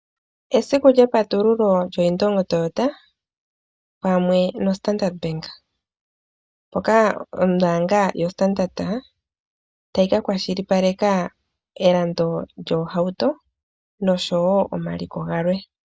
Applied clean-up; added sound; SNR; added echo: none; none; none; none.